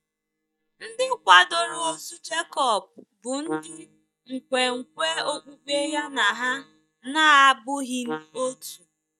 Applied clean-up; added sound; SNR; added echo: neural mask model DeepFilterNet 3.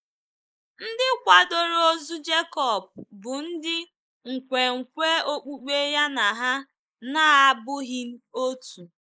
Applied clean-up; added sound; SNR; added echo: neural mask model Resemble Enhance denoiser.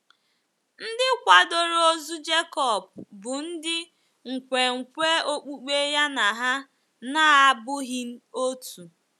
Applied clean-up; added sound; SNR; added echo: none; none; none; none.